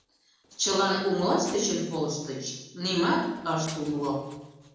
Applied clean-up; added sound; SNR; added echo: neural separator model SepFormer DNS4.